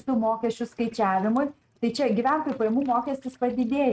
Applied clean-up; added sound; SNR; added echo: neural mask model RNNoise.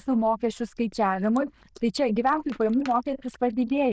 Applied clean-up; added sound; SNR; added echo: neural diffusion model UNIVERSE++.